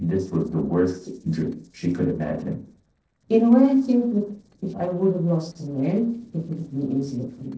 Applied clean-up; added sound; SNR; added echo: neural separator model SepFormer DNS4.